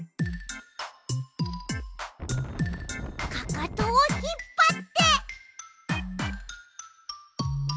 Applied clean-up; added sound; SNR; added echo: none; Wind; 7 dB; none.